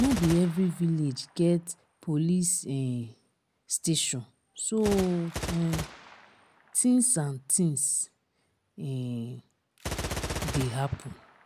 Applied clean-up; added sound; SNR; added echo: none; Gunshot, gunfire; 11 dB; none.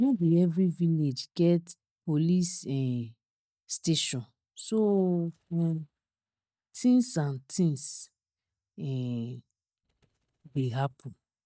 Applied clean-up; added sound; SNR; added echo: neural mask model DeepFilterNet 3.